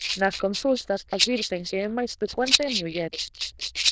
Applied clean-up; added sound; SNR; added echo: neural diffusion model UNIVERSE++.